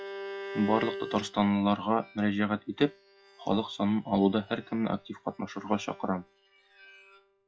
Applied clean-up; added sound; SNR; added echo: classical method log-MMSE.